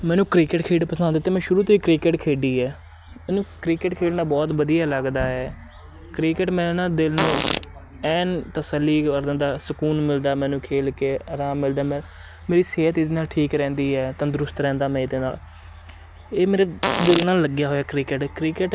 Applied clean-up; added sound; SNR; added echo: none; Fart; 3 dB; none.